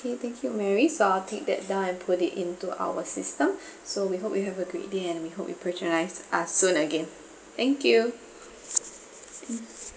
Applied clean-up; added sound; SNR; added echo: none; none; none; none.